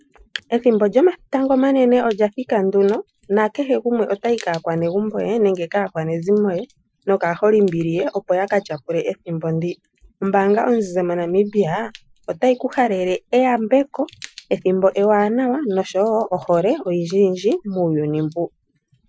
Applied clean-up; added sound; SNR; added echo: classical method Wiener filter.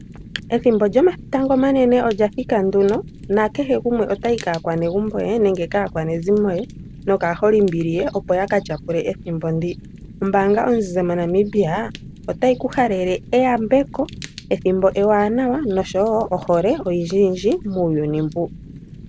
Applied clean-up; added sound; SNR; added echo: none; Fire; 17 dB; none.